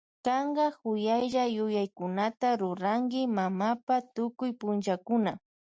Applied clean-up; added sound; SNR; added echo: none; none; none; none.